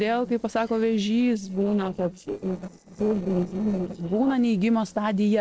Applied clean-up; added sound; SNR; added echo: neural separator model SepFormer DNS4.